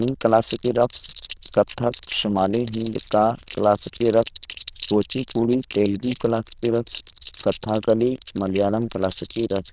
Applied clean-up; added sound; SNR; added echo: neural diffusion model UNIVERSE++.